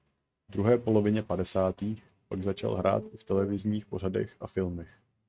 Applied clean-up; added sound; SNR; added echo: neural mask model RNNoise.